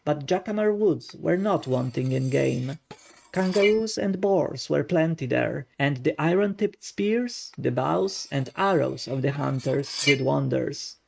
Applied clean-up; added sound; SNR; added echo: neural mask model RNNoise.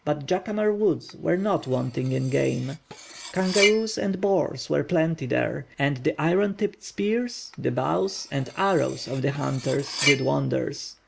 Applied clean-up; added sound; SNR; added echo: none; Cutlery, silverware; 9 dB; none.